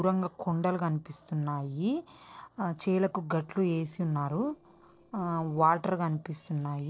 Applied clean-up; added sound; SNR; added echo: neural separator model SepFormer DNS4.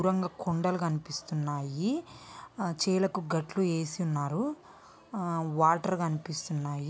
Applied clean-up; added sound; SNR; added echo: none; none; none; none.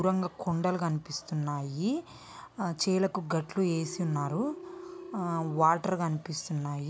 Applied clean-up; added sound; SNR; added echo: none; Telephone; 18 dB; none.